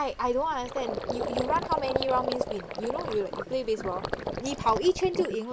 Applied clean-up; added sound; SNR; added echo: none; Gurgling; 5 dB; none.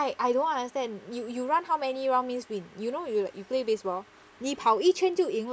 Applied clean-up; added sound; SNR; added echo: none; none; none; none.